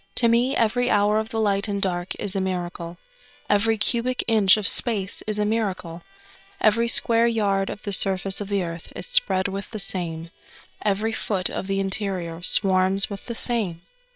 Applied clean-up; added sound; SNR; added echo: neural separator model SepFormer WHAM!.